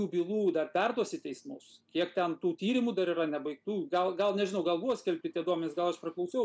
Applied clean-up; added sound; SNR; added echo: none; none; none; none.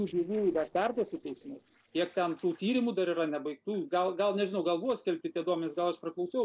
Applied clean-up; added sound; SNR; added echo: neural separator model SepFormer DNS4.